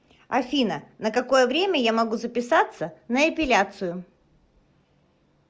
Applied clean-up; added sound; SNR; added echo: none; none; none; none.